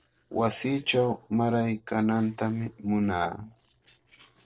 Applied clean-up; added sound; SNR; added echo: neural separator model SepFormer DNS4.